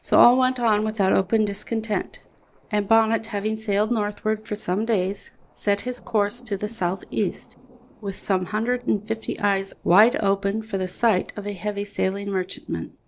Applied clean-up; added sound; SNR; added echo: neural separator model SepFormer DNS4.